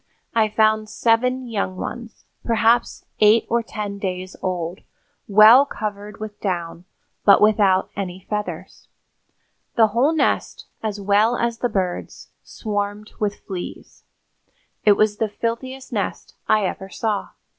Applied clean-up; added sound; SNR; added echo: none; none; none; none.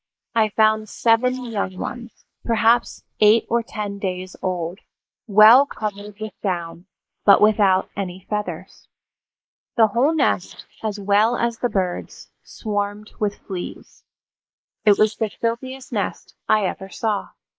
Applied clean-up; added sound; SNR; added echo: neural mask model Resemble Enhance denoiser.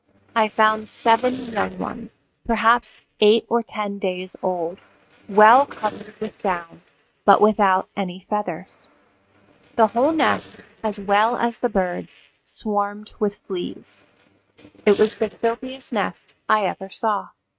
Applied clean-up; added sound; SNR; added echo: neural mask model RNNoise.